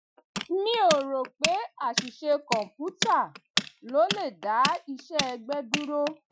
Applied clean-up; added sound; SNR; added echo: classical method Wiener filter.